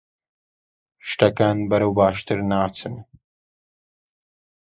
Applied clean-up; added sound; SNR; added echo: neural mask model Resemble Enhance denoiser.